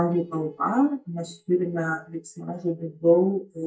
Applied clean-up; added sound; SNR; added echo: neural mask model DeepFilterNet 3.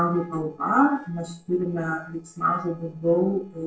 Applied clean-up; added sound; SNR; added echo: neural separator model SepFormer DNS4.